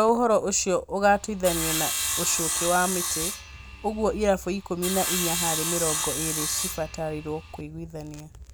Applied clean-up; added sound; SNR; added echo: none; Sawing; 3 dB; none.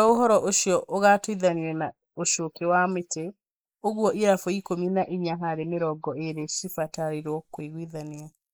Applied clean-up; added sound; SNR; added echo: neural mask model Resemble Enhance denoiser.